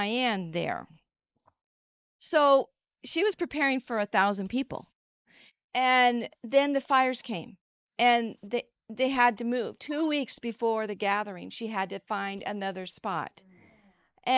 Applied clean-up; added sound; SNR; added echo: neural mask model Resemble Enhance denoiser.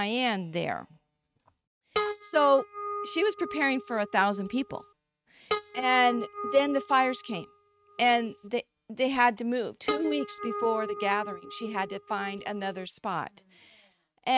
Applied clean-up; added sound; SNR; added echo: neural mask model RNNoise.